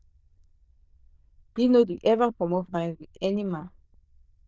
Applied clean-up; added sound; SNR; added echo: neural diffusion model UNIVERSE++.